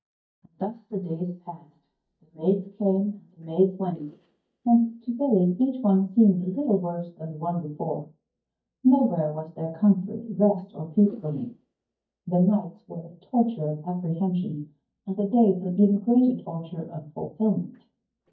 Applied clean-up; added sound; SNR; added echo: neural mask model DeepFilterNet 3.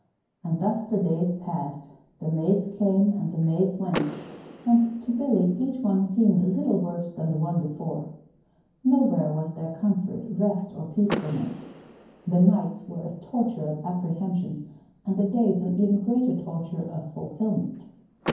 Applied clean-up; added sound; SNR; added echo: none; Door / Car; 16 dB; reverberation time 0.9 s.